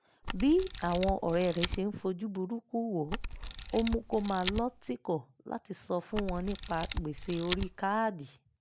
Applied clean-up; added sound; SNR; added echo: none; Camera; 0 dB; none.